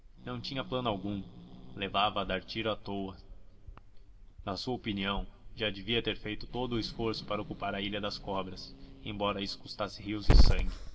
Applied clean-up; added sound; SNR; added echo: none; Growling / Hiss; -3 dB; reverberation time 2.4 s.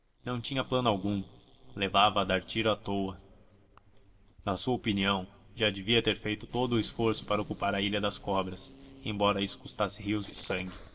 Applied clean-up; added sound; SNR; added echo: neural separator model SepFormer DNS4.